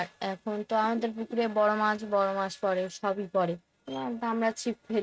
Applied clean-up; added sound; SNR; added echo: neural mask model RNNoise.